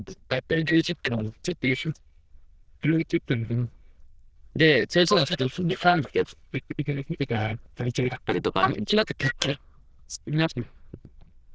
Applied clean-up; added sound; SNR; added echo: neural diffusion model UNIVERSE++.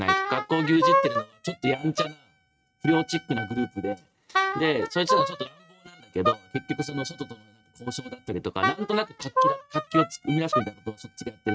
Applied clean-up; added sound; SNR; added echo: neural mask model RNNoise.